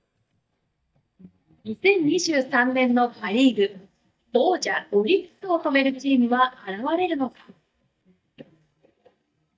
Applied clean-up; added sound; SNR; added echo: neural mask model DeepFilterNet 3.